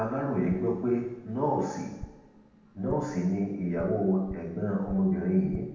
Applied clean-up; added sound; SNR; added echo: none; Tap; 19 dB; reverberation time 0.9 s.